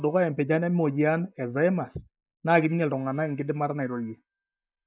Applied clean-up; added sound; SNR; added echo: neural mask model DeepFilterNet 3.